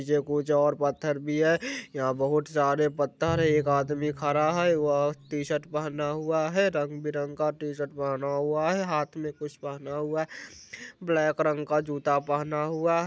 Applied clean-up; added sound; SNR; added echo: none; Bowed string instrument; 13 dB; none.